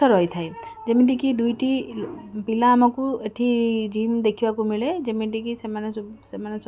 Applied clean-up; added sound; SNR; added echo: none; none; none; none.